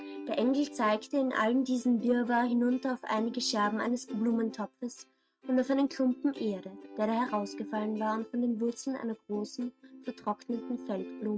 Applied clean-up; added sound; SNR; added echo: neural mask model RNNoise.